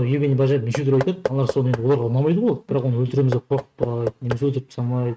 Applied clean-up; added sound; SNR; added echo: neural mask model RNNoise.